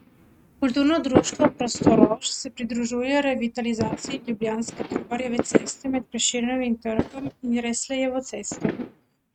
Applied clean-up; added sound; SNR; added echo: neural mask model RNNoise.